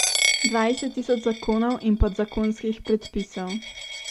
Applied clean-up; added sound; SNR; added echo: none; Coin (dropping); 5 dB; none.